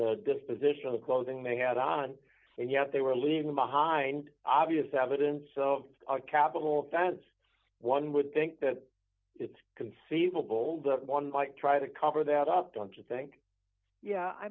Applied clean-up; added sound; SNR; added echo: none; none; none; none.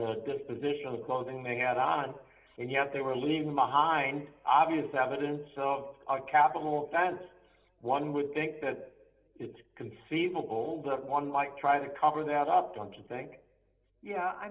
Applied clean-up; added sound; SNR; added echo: none; none; none; reverberation time 0.9 s.